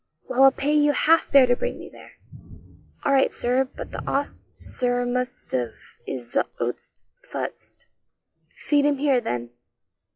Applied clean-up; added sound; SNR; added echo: classical method log-MMSE.